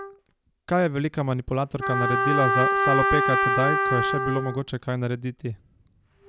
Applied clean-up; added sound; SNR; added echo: none; Trumpet; -1 dB; none.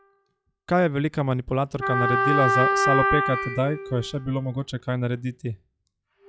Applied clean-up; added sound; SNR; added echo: classical method log-MMSE.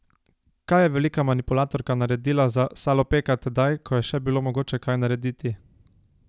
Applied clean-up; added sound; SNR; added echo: none; none; none; none.